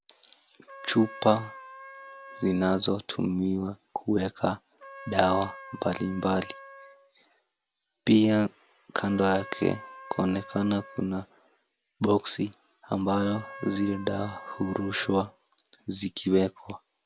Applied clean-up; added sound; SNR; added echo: none; Trumpet; 19 dB; none.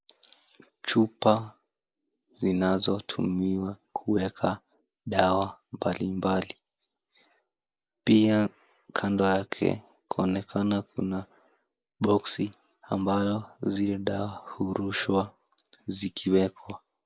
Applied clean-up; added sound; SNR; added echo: neural mask model Resemble Enhance denoiser.